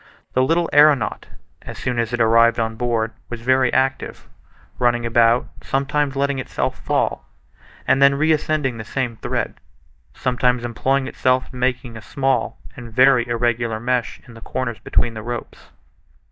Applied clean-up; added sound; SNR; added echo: neural mask model DeepFilterNet 3.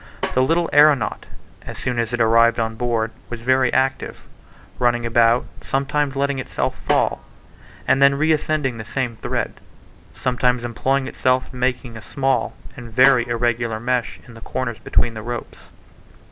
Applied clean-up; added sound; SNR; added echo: none; Snare drum; 14 dB; none.